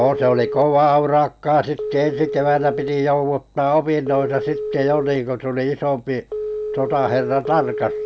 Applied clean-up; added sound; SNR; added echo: none; Telephone; 8 dB; none.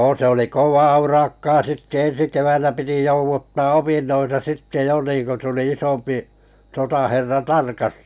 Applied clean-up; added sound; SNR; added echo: none; none; none; none.